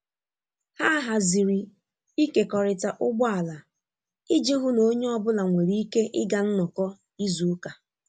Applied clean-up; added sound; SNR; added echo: none; none; none; none.